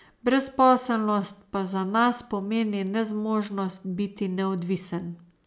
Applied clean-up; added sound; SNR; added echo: none; none; none; none.